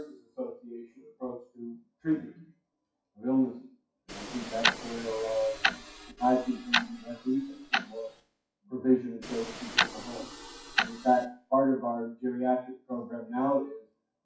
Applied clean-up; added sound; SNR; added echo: classical method WPE with log-MMSE.